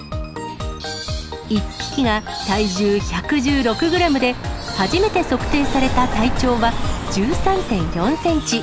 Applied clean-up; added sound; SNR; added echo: none; Car passing by; 7 dB; none.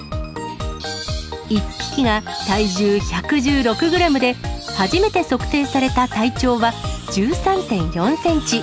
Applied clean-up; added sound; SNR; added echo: none; none; none; none.